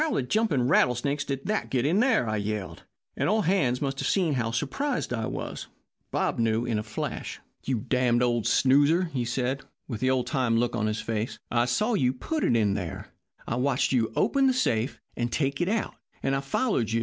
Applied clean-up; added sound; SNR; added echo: none; none; none; none.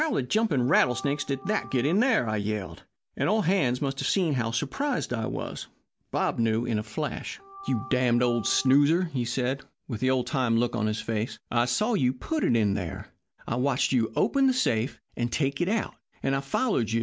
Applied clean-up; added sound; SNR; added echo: none; Organ; 16 dB; none.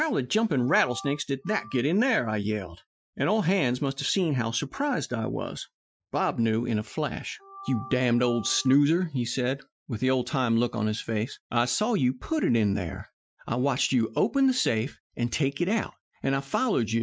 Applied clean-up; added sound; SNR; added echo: classical method Wiener filter.